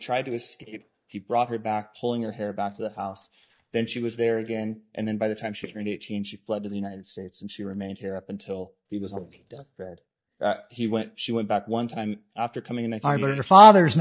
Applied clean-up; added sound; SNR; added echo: neural mask model DeepFilterNet 3.